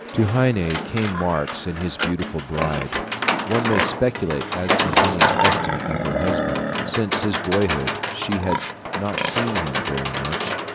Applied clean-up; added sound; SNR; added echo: none; Livestock, farm animals, working animals; -1 dB; none.